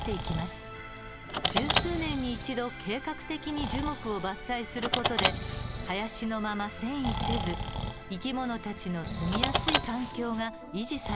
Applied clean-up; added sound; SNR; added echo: none; Car + Breathing; -1 dB; none.